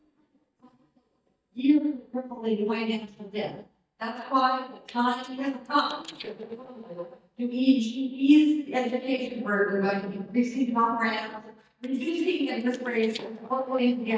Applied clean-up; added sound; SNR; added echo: neural mask model DeepFilterNet 3.